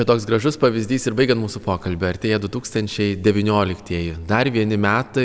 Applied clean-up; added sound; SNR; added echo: none; none; none; none.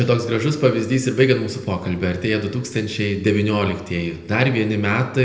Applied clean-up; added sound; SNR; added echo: none; none; none; reverberation time 0.7 s.